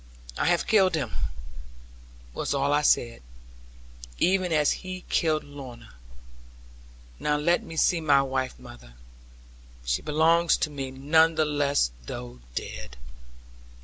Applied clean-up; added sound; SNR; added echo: none; none; none; none.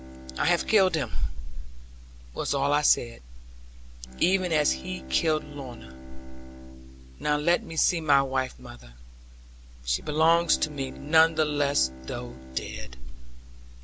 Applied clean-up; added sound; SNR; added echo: none; Bowed string instrument; 18 dB; none.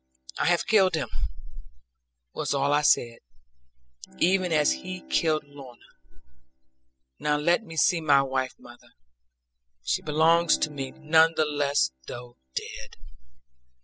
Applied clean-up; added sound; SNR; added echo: classical method spectral subtraction.